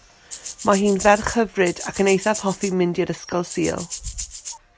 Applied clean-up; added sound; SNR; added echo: none; Rattle (instrument); 12 dB; none.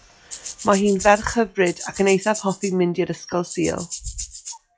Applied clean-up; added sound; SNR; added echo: classical method log-MMSE.